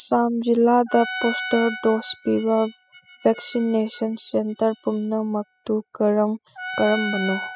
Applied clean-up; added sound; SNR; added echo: classical method spectral subtraction.